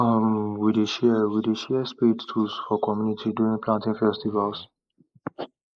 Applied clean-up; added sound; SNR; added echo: neural mask model Resemble Enhance denoiser.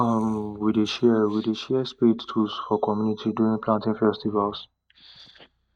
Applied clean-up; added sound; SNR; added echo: neural mask model DeepFilterNet 3.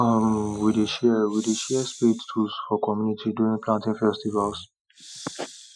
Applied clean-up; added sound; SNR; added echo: classical method Wiener filter.